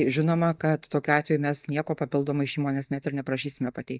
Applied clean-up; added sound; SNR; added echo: neural mask model DeepFilterNet 3.